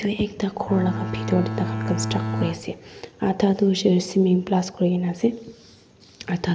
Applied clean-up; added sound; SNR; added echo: none; Bowed string instrument; 4 dB; none.